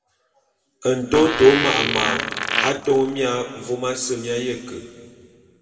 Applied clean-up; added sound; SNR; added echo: none; Fart; 4 dB; reverberation time 2.1 s.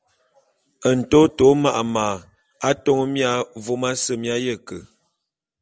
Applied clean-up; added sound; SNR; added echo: none; none; none; none.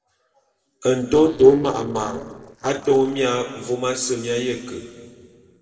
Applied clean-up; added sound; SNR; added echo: neural separator model SepFormer DNS4.